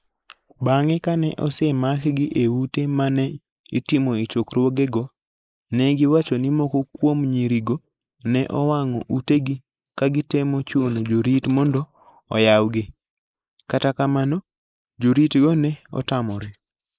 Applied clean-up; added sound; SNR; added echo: neural mask model Resemble Enhance denoiser.